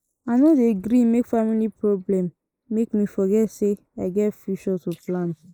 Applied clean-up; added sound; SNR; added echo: neural mask model Resemble Enhance denoiser.